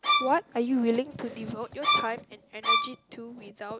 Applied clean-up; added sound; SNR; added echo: none; Bowed string instrument; -3 dB; none.